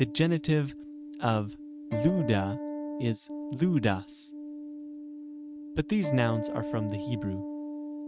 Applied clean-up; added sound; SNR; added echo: neural mask model RNNoise.